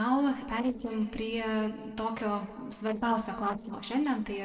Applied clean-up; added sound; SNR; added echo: neural separator model SepFormer DNS4.